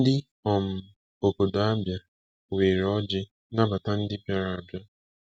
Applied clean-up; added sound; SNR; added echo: none; none; none; none.